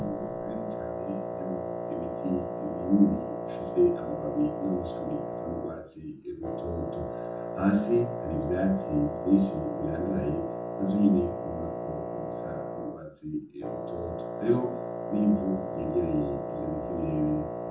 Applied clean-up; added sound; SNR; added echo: none; Wind instrument, woodwind instrument; 5 dB; reverberation time 0.6 s.